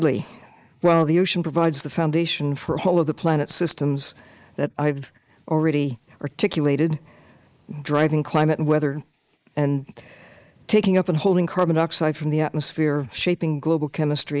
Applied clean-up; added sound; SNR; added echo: neural mask model Resemble Enhance denoiser.